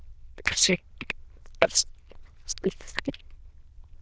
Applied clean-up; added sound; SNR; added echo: neural diffusion model UNIVERSE++.